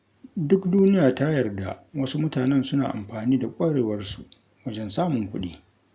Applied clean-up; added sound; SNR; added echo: none; none; none; none.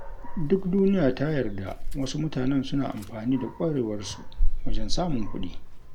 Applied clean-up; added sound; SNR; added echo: none; Dog; -1 dB; none.